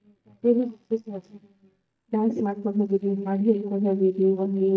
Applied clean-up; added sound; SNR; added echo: neural mask model DeepFilterNet 3.